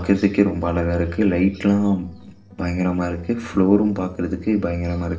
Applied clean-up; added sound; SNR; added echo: neural separator model SepFormer DNS4.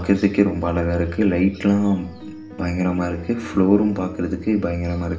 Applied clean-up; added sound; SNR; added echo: none; Piano; 18 dB; reverberation time 1.7 s.